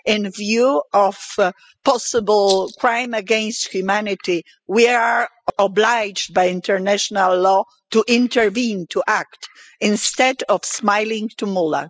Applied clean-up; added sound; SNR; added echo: classical method spectral subtraction.